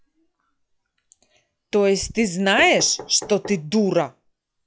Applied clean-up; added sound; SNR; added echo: classical method log-MMSE.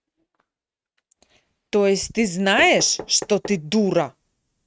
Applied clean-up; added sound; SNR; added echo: neural mask model RNNoise.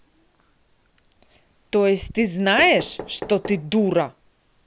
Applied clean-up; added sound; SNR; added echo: none; Knock; 18 dB; none.